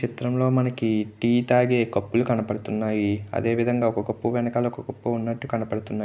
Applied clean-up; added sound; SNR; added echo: none; none; none; none.